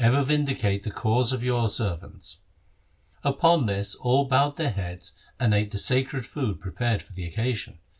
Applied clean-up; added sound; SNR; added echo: none; none; none; none.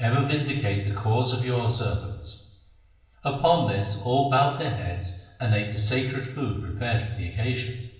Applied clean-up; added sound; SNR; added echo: none; none; none; reverberation time 1.0 s.